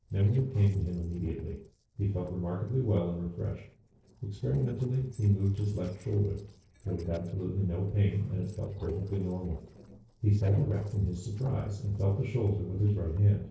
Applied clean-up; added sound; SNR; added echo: neural separator model SepFormer DNS4.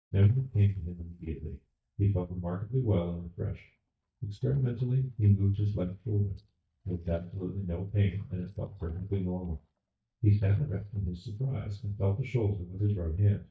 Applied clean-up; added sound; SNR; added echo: neural mask model DeepFilterNet 3.